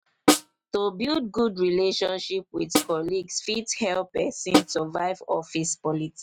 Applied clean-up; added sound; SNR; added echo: neural mask model RNNoise.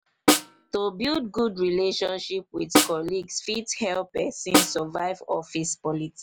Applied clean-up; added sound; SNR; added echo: none; Snare drum; -3 dB; none.